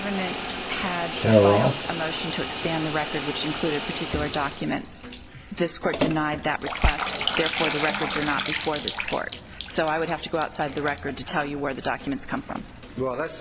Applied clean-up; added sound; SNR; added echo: none; Bathtub (filling or washing) / Water tap, faucet; -1 dB; none.